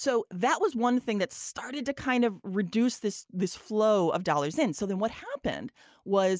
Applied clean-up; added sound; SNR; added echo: none; none; none; none.